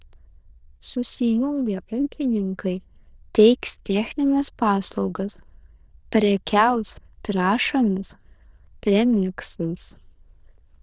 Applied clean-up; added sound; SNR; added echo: neural diffusion model UNIVERSE++.